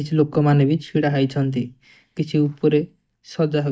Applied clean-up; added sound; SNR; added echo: neural mask model DeepFilterNet 3.